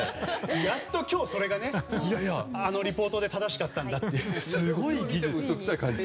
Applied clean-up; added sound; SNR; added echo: none; none; none; none.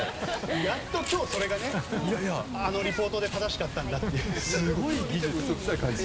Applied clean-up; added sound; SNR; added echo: none; Meow; 8 dB; none.